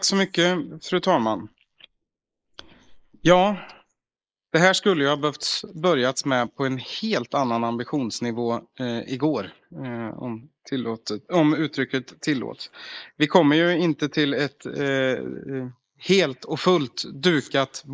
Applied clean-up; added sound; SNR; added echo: neural mask model Resemble Enhance denoiser.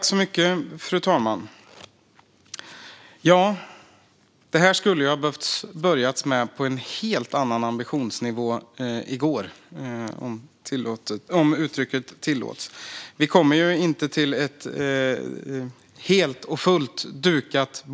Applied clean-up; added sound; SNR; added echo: none; none; none; none.